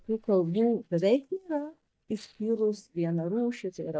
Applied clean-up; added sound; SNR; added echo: neural mask model DeepFilterNet 3.